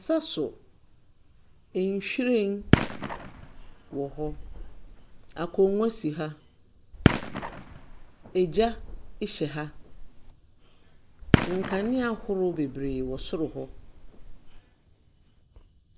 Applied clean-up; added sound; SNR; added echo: none; Fireworks; 0 dB; none.